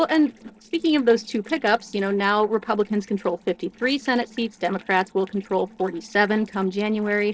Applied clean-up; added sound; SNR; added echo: neural separator model SepFormer DNS4.